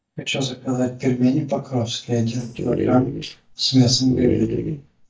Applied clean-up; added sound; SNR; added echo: neural mask model DeepFilterNet 3.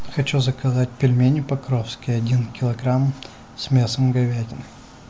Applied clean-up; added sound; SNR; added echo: none; none; none; none.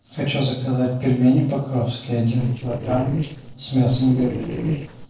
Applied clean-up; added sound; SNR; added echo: neural separator model SepFormer DNS4.